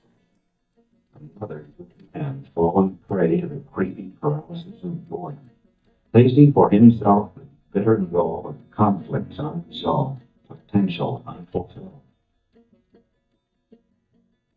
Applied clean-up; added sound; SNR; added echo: neural mask model DeepFilterNet 3.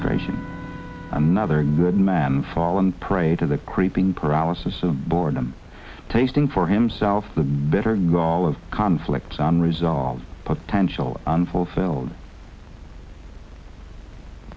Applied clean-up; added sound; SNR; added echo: none; none; none; none.